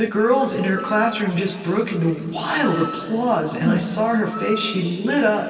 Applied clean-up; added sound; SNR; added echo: none; Wind instrument, woodwind instrument; 15 dB; reverberation time 2.5 s.